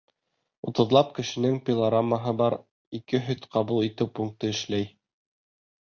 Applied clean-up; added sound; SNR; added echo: none; none; none; none.